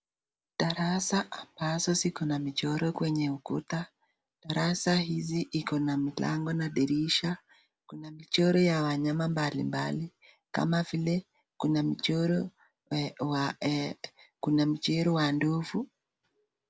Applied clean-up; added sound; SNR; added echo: none; none; none; none.